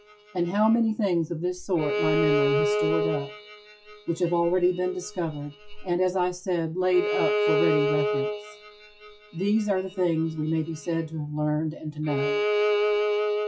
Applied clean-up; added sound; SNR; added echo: classical method log-MMSE.